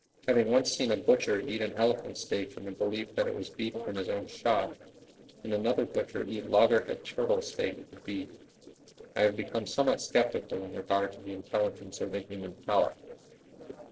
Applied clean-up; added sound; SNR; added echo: neural separator model SepFormer DNS4.